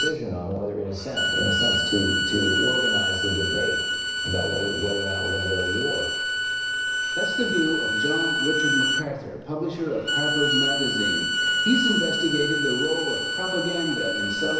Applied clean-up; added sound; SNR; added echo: none; Bowed string instrument; -2 dB; reverberation time 1.0 s.